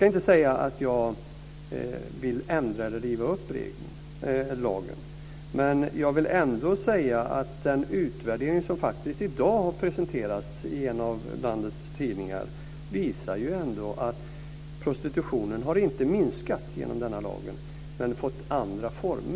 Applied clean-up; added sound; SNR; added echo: none; none; none; none.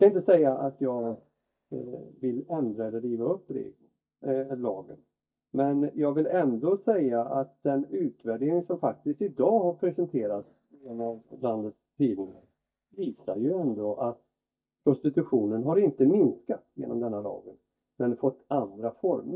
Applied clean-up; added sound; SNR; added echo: neural mask model DeepFilterNet 3.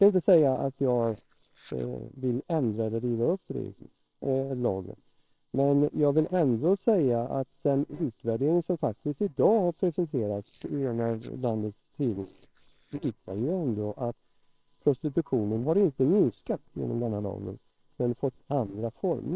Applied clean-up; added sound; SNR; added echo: neural separator model SepFormer WHAMR!.